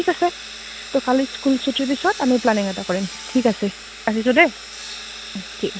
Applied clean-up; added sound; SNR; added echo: none; Sawing; 13 dB; none.